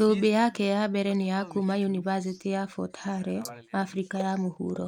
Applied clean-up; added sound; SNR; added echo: neural mask model Resemble Enhance denoiser.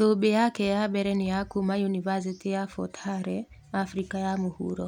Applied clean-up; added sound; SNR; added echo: none; none; none; none.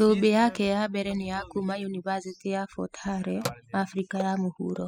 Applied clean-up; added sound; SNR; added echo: classical method spectral subtraction.